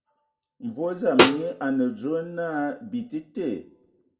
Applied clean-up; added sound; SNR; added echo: none; Snare drum; -4 dB; reverberation time 0.3 s.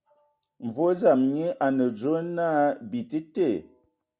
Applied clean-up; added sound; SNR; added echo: none; none; none; none.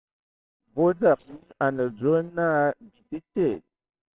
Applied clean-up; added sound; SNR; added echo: neural separator model SepFormer WHAMR!.